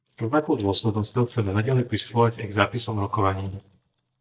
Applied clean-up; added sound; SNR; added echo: neural mask model DeepFilterNet 3.